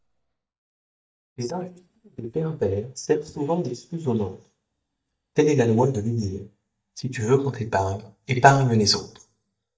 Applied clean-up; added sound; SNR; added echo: neural mask model DeepFilterNet 3.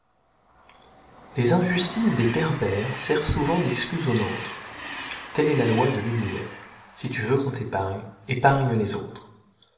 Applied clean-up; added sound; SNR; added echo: none; Train; 14 dB; reverberation time 0.8 s.